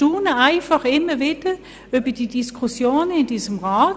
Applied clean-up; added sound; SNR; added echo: none; none; none; none.